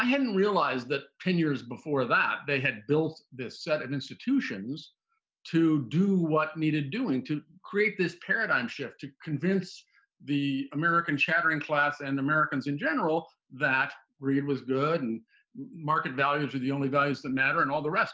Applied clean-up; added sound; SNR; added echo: none; none; none; none.